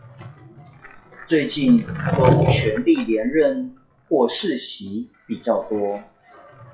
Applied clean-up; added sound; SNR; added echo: classical method WPE with log-MMSE.